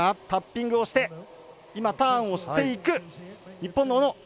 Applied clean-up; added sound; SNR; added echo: none; none; none; none.